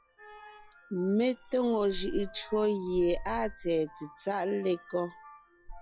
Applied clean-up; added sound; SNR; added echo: classical method log-MMSE.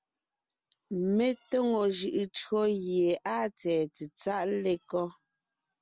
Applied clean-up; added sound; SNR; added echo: none; none; none; none.